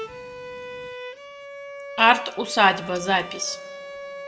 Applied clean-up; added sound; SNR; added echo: none; Bowed string instrument; 12 dB; reverberation time 2.1 s.